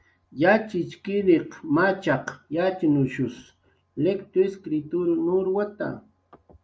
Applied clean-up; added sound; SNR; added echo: none; none; none; none.